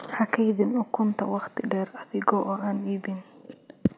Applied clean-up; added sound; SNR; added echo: none; none; none; none.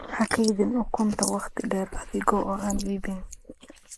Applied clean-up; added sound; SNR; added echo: neural mask model Resemble Enhance denoiser.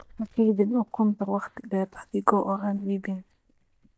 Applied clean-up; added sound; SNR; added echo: neural mask model DeepFilterNet 3.